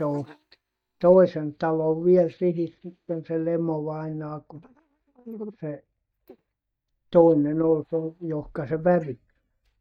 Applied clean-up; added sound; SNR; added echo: neural mask model DeepFilterNet 3.